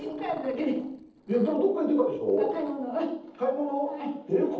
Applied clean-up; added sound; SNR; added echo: neural separator model SepFormer DNS4.